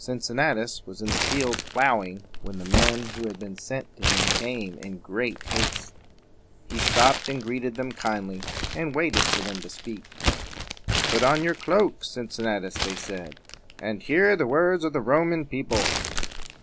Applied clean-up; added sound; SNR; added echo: none; Crumpling, crinkling; 3 dB; none.